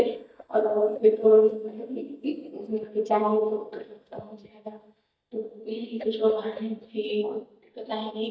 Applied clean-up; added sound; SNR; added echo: neural mask model DeepFilterNet 3.